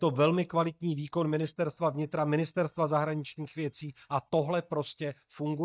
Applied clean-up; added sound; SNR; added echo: neural mask model DeepFilterNet 3.